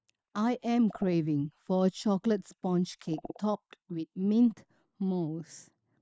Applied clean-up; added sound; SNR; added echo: neural mask model Resemble Enhance denoiser.